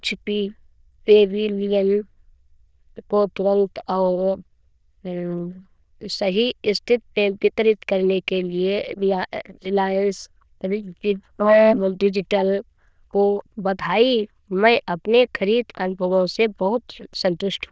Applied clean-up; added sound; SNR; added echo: neural diffusion model UNIVERSE++.